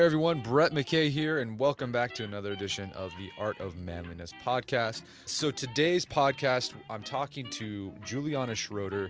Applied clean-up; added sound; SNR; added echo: none; none; none; none.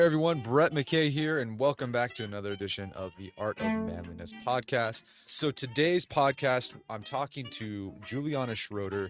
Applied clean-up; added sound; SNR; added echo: neural mask model RNNoise.